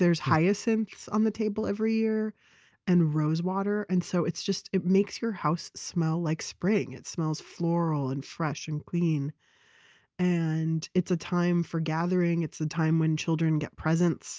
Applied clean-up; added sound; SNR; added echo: none; none; none; none.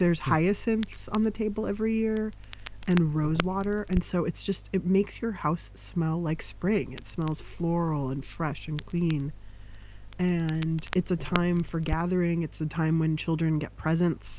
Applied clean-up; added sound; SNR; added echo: none; Crackle; 12 dB; none.